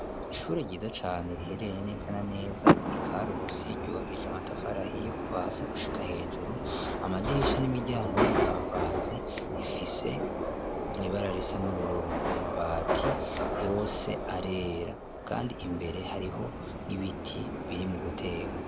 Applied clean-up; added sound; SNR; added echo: none; Door / Car + Subway, metro, underground; -3 dB; none.